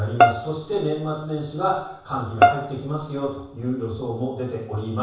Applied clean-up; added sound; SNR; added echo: none; Bowed string instrument; -3 dB; reverberation time 0.7 s.